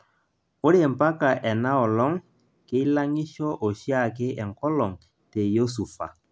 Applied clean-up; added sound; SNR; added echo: none; none; none; none.